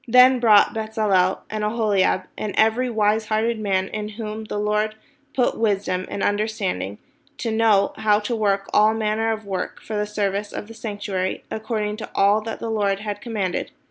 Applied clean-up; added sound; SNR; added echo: none; none; none; none.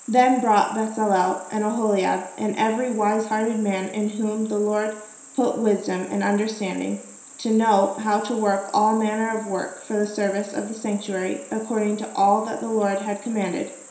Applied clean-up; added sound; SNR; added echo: none; Cricket; 19 dB; reverberation time 0.7 s.